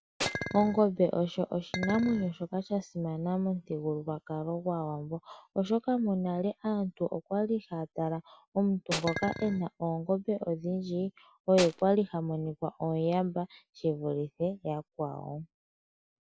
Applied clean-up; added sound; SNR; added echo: none; Tools + Chink, clink; 7 dB; none.